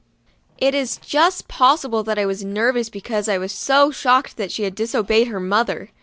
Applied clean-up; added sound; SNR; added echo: none; none; none; none.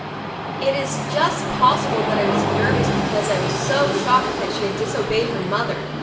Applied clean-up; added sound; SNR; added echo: none; Train; 0 dB; reverberation time 0.7 s.